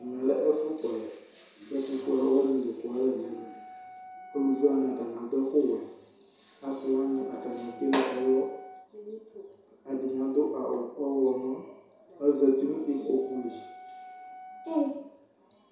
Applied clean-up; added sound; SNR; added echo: none; Wind instrument, woodwind instrument; 18 dB; reverberation time 0.7 s.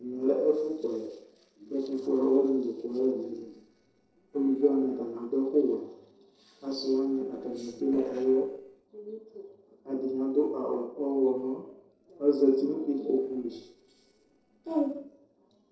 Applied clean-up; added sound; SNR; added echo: neural separator model SepFormer DNS4.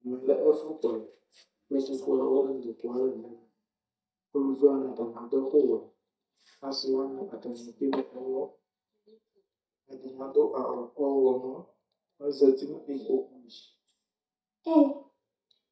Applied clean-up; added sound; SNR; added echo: neural mask model DeepFilterNet 3.